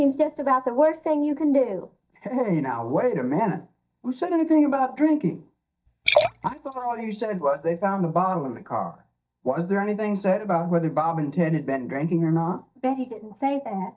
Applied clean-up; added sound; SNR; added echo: neural mask model DeepFilterNet 3.